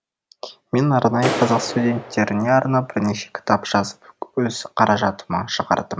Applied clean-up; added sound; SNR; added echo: none; Clapping; 11 dB; none.